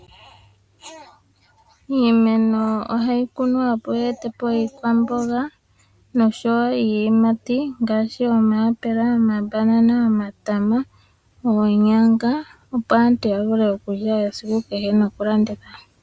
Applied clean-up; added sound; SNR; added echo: none; none; none; none.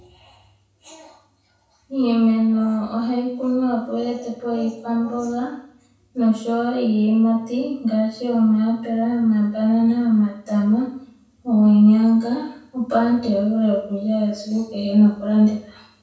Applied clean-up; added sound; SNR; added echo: none; none; none; reverberation time 0.6 s.